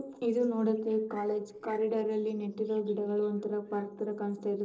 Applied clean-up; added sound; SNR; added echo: neural separator model SepFormer DNS4.